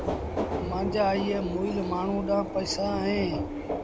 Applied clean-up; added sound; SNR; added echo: none; Subway, metro, underground; 3 dB; none.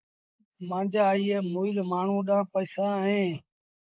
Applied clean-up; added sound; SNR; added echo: neural mask model Resemble Enhance denoiser.